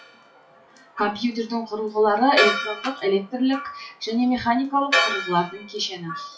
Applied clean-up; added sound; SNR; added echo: classical method WPE with log-MMSE.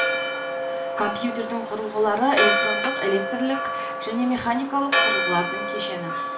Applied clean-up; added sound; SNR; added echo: none; Church bell; 0 dB; reverberation time 0.4 s.